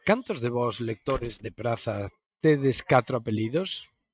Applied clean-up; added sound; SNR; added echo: neural mask model RNNoise.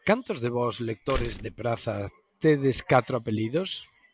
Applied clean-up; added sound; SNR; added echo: none; Slam; 9 dB; none.